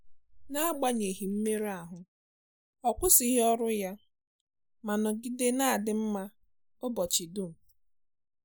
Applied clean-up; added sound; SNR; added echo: neural mask model Resemble Enhance denoiser.